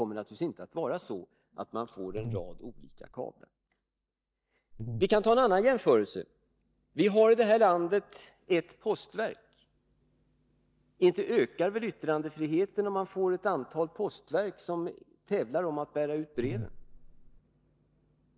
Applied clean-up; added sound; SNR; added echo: neural mask model DeepFilterNet 3.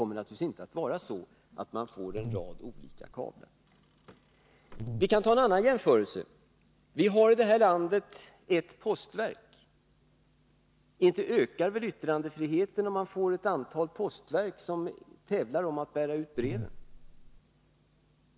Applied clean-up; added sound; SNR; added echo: none; Buzz; 10 dB; none.